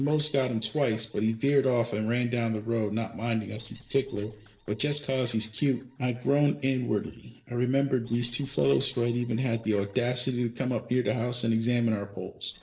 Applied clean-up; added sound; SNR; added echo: neural separator model SepFormer DNS4.